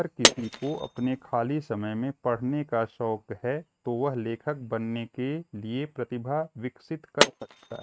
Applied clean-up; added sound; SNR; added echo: neural mask model RNNoise.